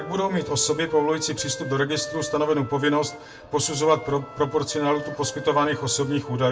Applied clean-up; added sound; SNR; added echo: none; Wind instrument, woodwind instrument; 13 dB; reverberation time 0.2 s.